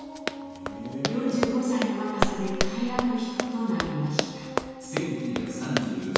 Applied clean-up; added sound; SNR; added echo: none; Run; 3 dB; reverberation time 2.1 s.